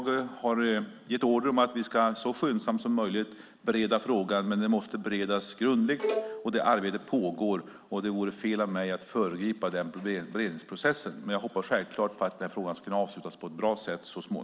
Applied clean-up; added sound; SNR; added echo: none; Bowed string instrument; 6 dB; none.